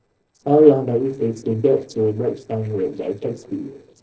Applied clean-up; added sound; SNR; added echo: neural separator model SepFormer DNS4.